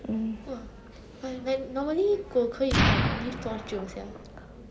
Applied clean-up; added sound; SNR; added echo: none; Explosion; -3 dB; none.